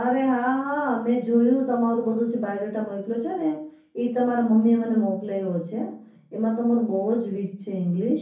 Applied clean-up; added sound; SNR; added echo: none; none; none; reverberation time 0.6 s.